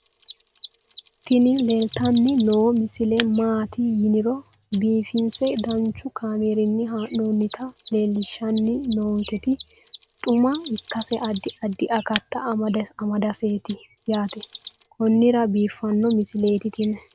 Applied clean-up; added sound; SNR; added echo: none; Mechanisms; 19 dB; none.